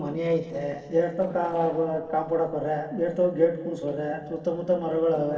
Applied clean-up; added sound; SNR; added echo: neural separator model SepFormer DNS4.